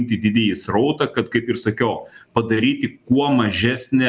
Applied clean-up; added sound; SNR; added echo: none; none; none; none.